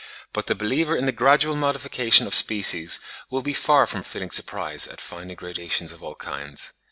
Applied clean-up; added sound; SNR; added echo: none; none; none; none.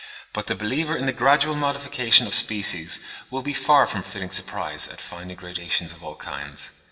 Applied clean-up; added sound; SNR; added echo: none; none; none; reverberation time 1.8 s.